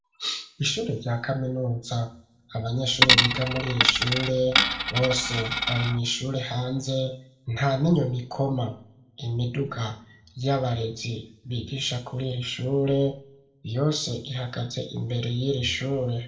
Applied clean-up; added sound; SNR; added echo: none; Coin (dropping); -3 dB; reverberation time 0.4 s.